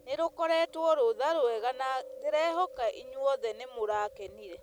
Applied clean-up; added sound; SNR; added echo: none; Chewing, mastication; 18 dB; none.